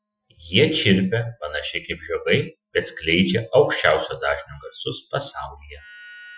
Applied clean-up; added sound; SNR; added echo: classical method Wiener filter.